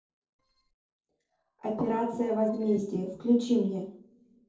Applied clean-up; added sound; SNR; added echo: neural separator model SepFormer DNS4.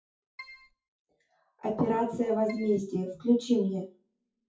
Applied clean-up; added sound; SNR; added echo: classical method WPE with log-MMSE.